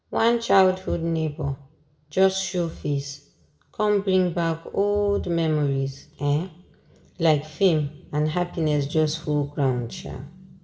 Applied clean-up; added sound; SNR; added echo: none; none; none; reverberation time 0.5 s.